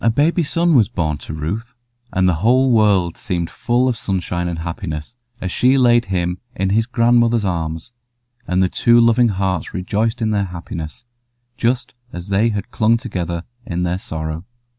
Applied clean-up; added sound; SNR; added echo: none; none; none; none.